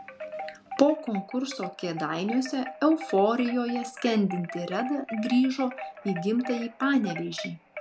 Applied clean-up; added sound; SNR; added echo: none; Wind chime; 12 dB; none.